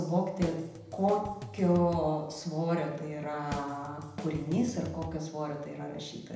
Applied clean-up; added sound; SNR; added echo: none; Drum kit; 10 dB; reverberation time 0.8 s.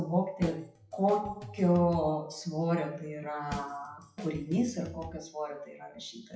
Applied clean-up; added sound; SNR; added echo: classical method WPE with log-MMSE.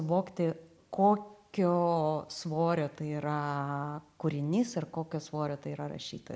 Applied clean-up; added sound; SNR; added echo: none; none; none; none.